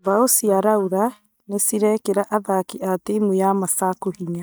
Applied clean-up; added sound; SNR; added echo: neural mask model DeepFilterNet 3.